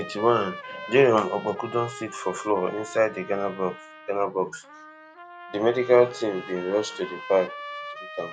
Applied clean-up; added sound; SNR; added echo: none; Trumpet; 15 dB; none.